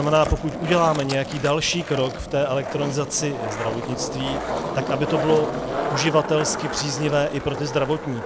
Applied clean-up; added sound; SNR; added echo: none; Skateboard; 6 dB; none.